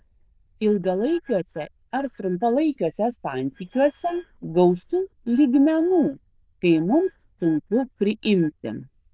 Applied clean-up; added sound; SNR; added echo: neural diffusion model UNIVERSE++.